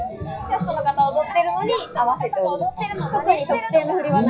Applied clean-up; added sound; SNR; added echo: classical method WPE with log-MMSE.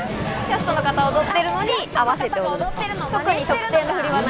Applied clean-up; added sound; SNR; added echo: none; none; none; none.